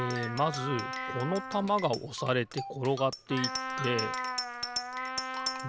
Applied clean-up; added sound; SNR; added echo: none; Trumpet + Bicycle bell; 4 dB; none.